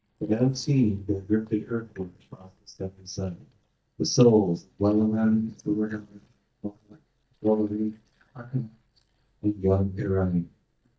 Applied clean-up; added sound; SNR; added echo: neural mask model DeepFilterNet 3.